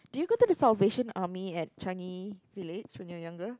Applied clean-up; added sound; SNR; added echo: none; none; none; none.